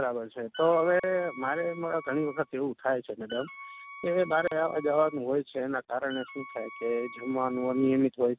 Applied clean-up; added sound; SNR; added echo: none; Wind instrument, woodwind instrument; 17 dB; none.